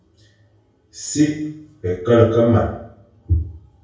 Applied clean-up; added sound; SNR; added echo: none; none; none; reverberation time 0.6 s.